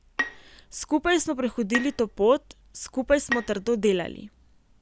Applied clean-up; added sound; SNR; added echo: none; Bowed string instrument; 11 dB; none.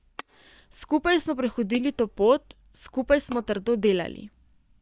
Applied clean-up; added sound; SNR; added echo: neural mask model DeepFilterNet 3.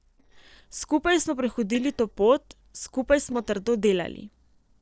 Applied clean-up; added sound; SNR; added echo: neural separator model SepFormer DNS4.